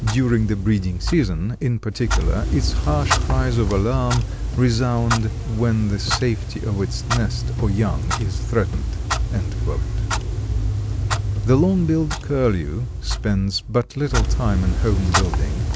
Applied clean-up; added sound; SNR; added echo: none; Clock; 1 dB; none.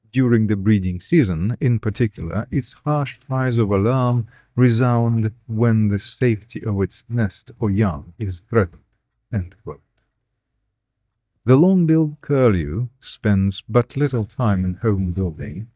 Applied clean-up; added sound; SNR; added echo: neural mask model DeepFilterNet 3.